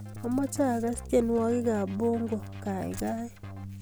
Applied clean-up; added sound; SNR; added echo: none; Keyboard (musical); 12 dB; none.